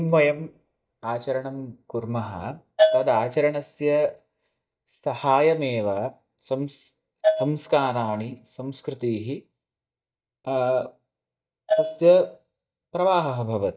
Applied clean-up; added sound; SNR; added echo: neural mask model DeepFilterNet 3.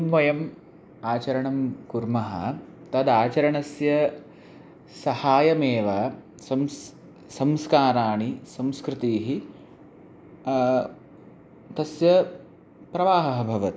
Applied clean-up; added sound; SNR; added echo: none; none; none; none.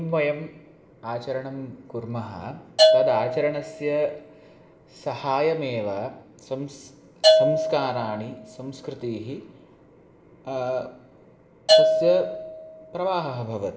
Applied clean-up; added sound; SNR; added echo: none; Bell / Percussion; -2 dB; reverberation time 0.9 s.